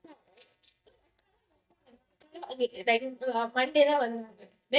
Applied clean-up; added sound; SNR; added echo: neural mask model DeepFilterNet 3.